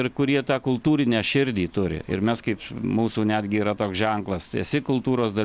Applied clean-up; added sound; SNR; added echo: none; none; none; none.